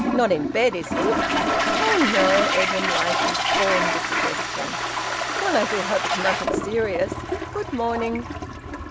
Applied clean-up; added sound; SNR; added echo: none; Toilet flush; -1 dB; none.